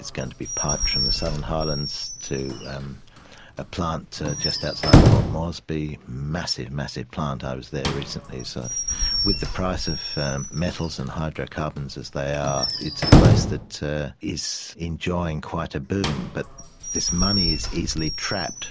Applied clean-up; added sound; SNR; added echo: none; Squeak / Slam / Wood; -4 dB; none.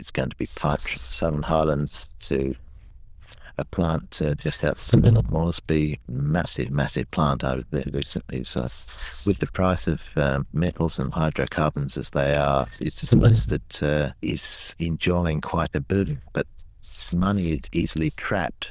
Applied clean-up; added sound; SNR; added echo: neural diffusion model UNIVERSE++.